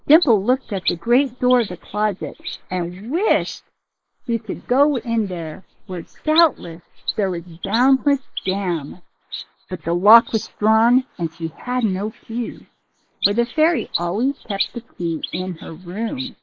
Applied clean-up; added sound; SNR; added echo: neural mask model Resemble Enhance denoiser.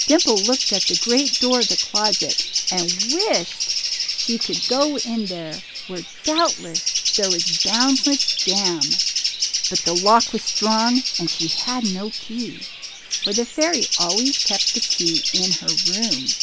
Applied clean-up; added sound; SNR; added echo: none; Bird; -2 dB; none.